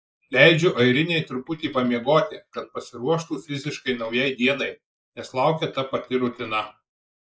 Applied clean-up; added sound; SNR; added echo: neural mask model Resemble Enhance denoiser.